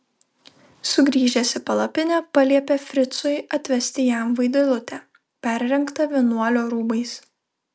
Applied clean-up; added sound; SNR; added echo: none; none; none; none.